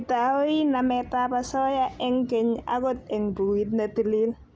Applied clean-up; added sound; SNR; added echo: none; none; none; none.